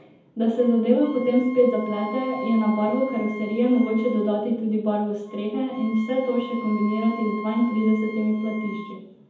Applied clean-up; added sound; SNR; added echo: none; Wind instrument, woodwind instrument; 16 dB; reverberation time 0.8 s.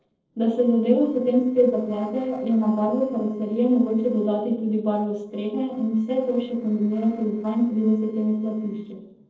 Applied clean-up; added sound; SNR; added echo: neural separator model SepFormer DNS4.